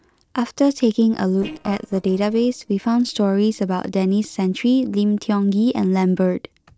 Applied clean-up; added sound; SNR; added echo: neural separator model SepFormer DNS4.